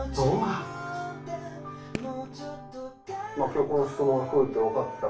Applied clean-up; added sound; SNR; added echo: none; Fireworks; 17 dB; reverberation time 0.4 s.